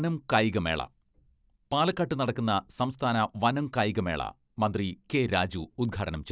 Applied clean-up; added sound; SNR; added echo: none; none; none; none.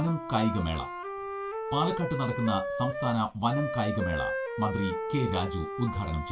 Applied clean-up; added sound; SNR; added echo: none; Wind instrument, woodwind instrument; 4 dB; reverberation time 0.2 s.